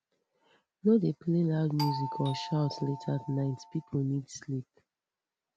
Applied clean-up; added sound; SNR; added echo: none; Doorbell; 9 dB; none.